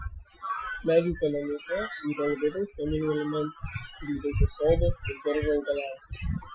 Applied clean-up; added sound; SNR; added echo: classical method Wiener filter.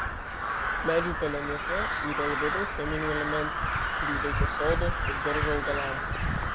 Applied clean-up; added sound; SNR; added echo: none; Crow; -4 dB; none.